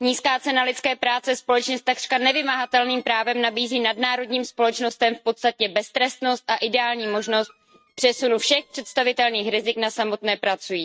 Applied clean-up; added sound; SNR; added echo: neural mask model RNNoise.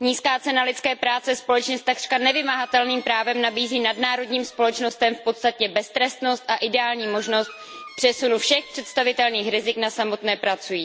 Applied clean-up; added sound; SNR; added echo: none; Squeak; 19 dB; none.